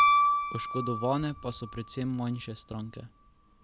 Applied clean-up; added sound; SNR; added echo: none; Piano; -4 dB; none.